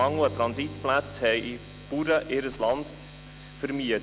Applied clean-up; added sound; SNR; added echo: none; Bowed string instrument; 16 dB; none.